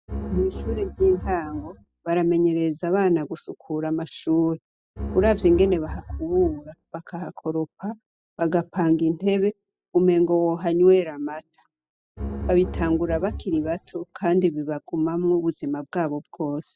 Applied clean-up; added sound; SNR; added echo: classical method spectral subtraction.